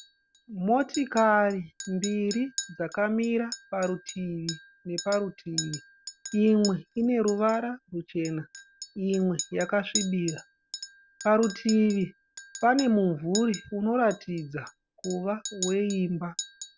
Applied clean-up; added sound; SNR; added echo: none; Chink, clink; 13 dB; none.